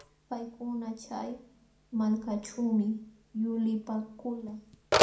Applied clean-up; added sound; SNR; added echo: none; Telephone; 2 dB; reverberation time 0.4 s.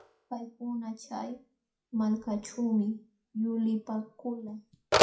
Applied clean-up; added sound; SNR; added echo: classical method WPE with log-MMSE.